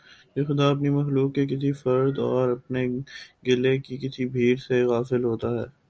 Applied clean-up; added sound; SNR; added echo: none; none; none; none.